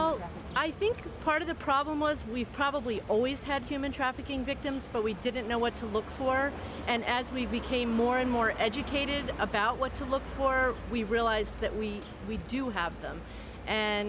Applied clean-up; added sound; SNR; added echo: none; none; none; none.